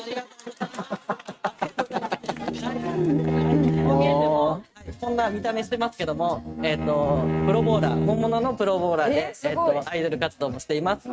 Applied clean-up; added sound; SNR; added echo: neural mask model RNNoise.